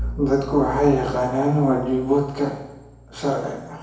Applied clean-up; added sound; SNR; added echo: none; Bowed string instrument; 13 dB; reverberation time 0.9 s.